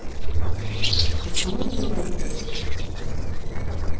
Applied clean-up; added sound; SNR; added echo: neural separator model SepFormer DNS4.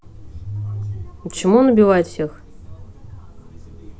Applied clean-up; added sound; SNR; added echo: none; none; none; none.